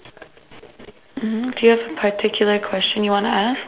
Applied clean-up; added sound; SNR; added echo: none; none; none; none.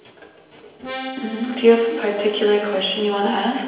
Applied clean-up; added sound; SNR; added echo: none; Accordion; 13 dB; reverberation time 1.0 s.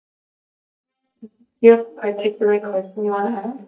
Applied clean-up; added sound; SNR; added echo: neural mask model DeepFilterNet 3.